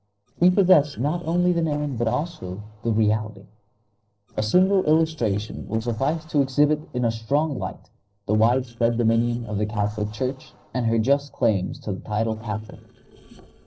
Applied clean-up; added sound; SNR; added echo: neural separator model SepFormer DNS4.